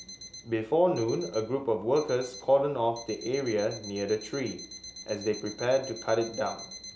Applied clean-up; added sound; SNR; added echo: none; Alarm; 16 dB; none.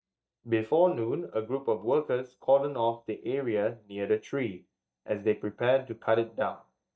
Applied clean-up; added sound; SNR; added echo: neural mask model DeepFilterNet 3.